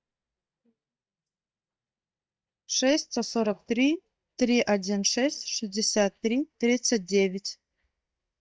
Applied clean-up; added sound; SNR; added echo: neural mask model DeepFilterNet 3.